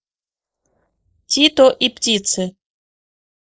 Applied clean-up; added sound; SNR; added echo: neural mask model Resemble Enhance denoiser.